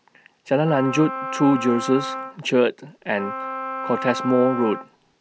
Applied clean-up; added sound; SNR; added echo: none; Wind instrument, woodwind instrument; 8 dB; none.